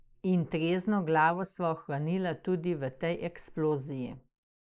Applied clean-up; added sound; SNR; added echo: neural mask model Resemble Enhance denoiser.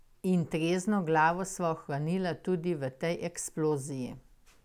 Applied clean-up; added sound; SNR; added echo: none; none; none; none.